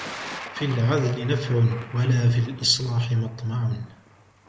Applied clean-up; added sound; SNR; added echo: none; Thunder; 16 dB; none.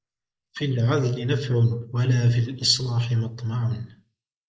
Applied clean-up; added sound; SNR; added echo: neural mask model Resemble Enhance denoiser.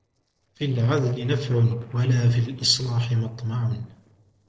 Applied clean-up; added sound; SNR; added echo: neural separator model SepFormer DNS4.